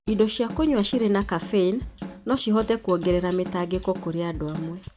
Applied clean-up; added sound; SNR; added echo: none; Drum kit; 13 dB; none.